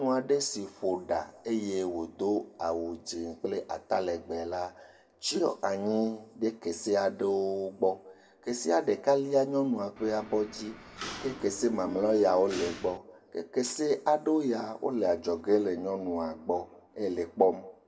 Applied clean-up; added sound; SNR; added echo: none; Mechanisms; 12 dB; reverberation time 2.2 s.